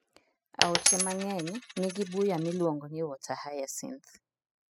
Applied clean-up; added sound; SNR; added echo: classical method spectral subtraction.